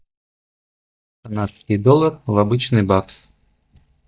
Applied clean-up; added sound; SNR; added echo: neural mask model DeepFilterNet 3.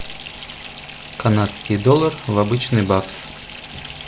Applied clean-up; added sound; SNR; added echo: none; Fill (with liquid) / Bathtub (filling or washing); 15 dB; none.